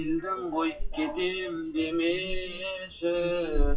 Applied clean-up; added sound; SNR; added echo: classical method WPE with log-MMSE.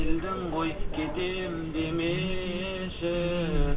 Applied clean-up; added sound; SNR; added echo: none; Subway, metro, underground; 0 dB; reverberation time 0.2 s.